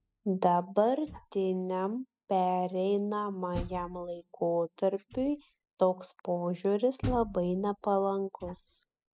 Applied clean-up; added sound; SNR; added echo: classical method spectral subtraction.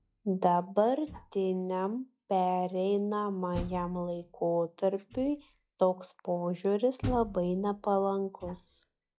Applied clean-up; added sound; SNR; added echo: classical method log-MMSE.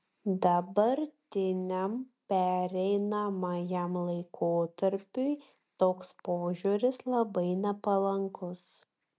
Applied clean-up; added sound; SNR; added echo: none; none; none; none.